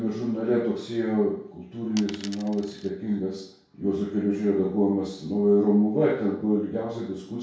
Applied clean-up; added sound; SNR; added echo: none; Coin (dropping); 18 dB; reverberation time 0.6 s.